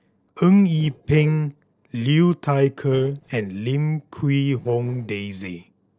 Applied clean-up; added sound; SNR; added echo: neural separator model SepFormer DNS4.